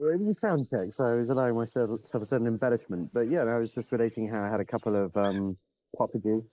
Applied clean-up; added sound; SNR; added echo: neural mask model Resemble Enhance denoiser.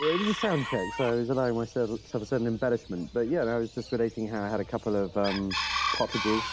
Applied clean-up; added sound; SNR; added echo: none; Chicken, rooster; 7 dB; none.